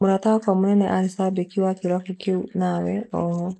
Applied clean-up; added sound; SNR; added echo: neural mask model Resemble Enhance denoiser.